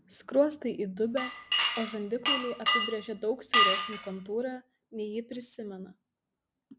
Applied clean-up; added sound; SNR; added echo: none; Glass; -4 dB; none.